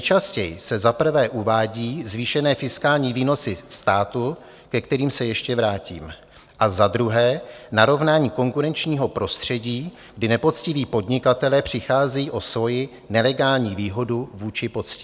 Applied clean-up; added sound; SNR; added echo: none; none; none; none.